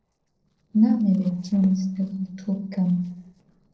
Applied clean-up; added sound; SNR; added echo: neural separator model SepFormer DNS4.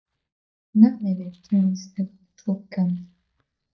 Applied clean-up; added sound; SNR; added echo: neural mask model DeepFilterNet 3.